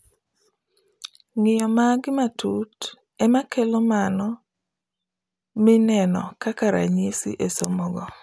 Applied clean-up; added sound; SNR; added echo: none; none; none; none.